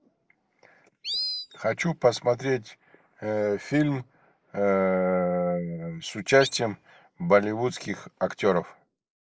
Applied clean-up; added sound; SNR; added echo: neural mask model Resemble Enhance denoiser.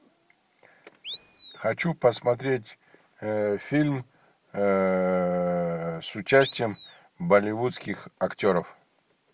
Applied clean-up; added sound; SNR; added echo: none; Animal; 6 dB; none.